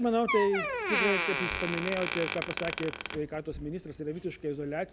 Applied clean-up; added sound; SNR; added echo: none; Door; 3 dB; none.